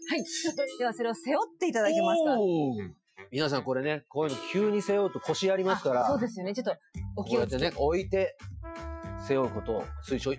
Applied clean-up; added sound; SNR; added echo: classical method Wiener filter.